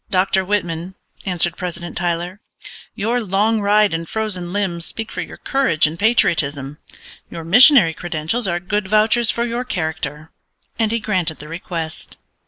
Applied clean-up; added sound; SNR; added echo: neural mask model Resemble Enhance denoiser.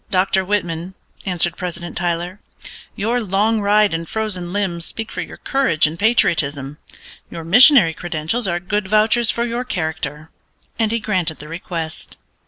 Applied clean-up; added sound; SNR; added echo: none; none; none; none.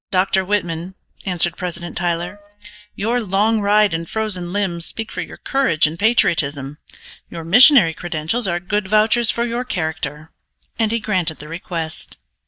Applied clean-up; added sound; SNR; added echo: neural mask model DeepFilterNet 3.